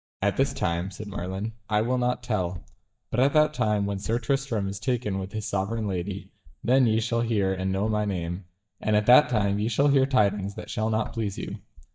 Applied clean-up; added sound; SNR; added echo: neural mask model DeepFilterNet 3.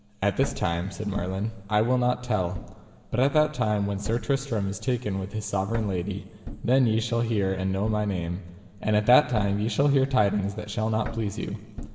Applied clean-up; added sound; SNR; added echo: none; Thump, thud; 15 dB; reverberation time 2.0 s.